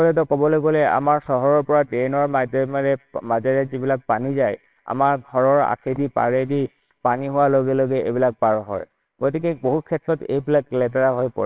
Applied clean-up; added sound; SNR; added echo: neural separator model SepFormer WHAMR!.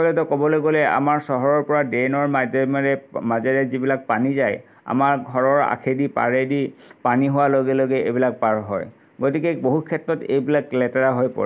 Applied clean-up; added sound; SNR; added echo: none; none; none; none.